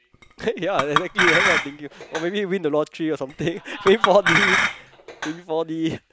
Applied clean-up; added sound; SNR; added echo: none; Chink, clink; 0 dB; none.